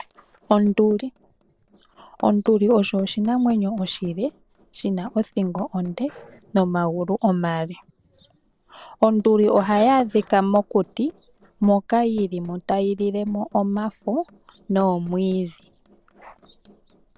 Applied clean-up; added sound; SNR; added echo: neural separator model SepFormer DNS4.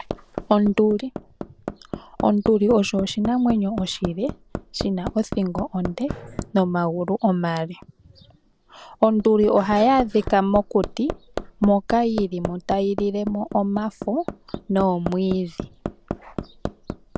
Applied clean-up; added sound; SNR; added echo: none; Hammer; 11 dB; none.